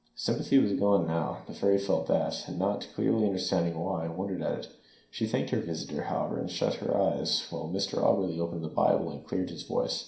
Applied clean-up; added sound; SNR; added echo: none; none; none; reverberation time 0.5 s.